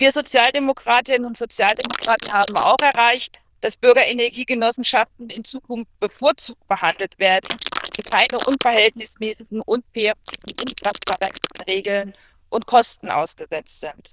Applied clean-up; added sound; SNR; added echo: neural diffusion model UNIVERSE++.